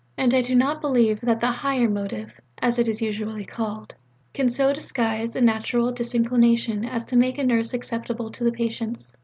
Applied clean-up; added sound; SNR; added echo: none; none; none; none.